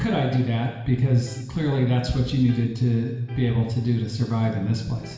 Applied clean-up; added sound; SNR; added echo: none; Electric guitar; 13 dB; reverberation time 1.0 s.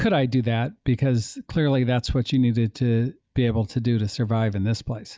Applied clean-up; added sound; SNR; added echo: none; none; none; none.